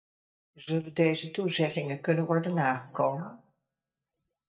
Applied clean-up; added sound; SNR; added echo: neural mask model DeepFilterNet 3.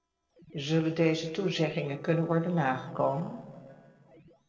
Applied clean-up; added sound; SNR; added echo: neural separator model SepFormer DNS4.